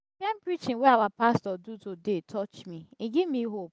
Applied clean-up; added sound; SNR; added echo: none; none; none; none.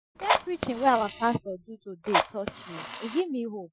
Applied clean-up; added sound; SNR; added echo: classical method Wiener filter.